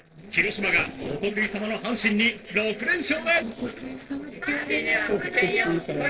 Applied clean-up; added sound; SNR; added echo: neural separator model SepFormer DNS4.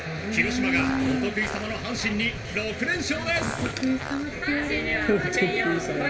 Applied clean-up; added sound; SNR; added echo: none; Fart; 11 dB; reverberation time 2.3 s.